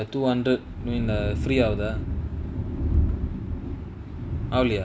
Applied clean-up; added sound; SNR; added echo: none; none; none; none.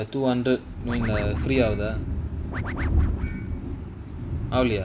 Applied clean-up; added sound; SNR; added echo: none; Scratching (performance technique); 15 dB; none.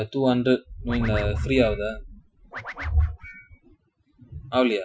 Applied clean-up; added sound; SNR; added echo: classical method Wiener filter.